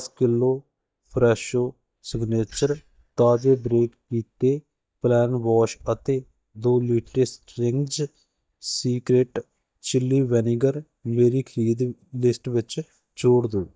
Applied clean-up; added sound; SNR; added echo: neural mask model DeepFilterNet 3.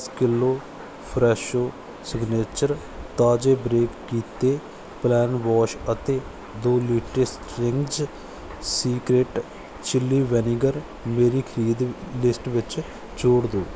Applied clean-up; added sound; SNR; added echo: none; none; none; none.